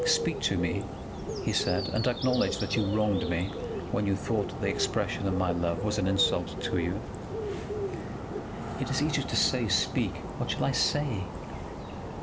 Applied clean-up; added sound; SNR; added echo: none; Bird; 4 dB; none.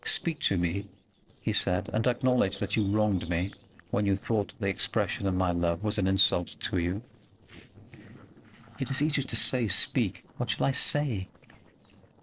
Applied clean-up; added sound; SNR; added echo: neural separator model SepFormer DNS4.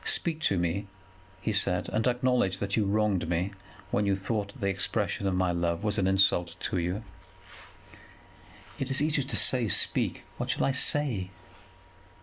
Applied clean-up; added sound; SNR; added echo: none; none; none; none.